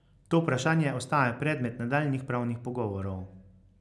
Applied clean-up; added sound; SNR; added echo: none; none; none; none.